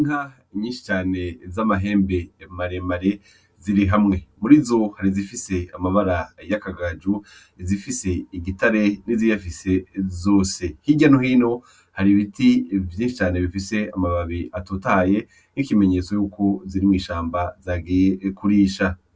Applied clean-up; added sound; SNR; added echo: none; none; none; none.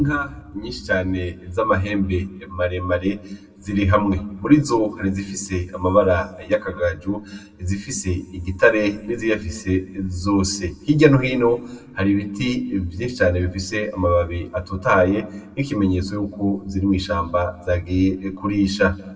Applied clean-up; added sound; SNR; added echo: none; none; none; reverberation time 0.9 s.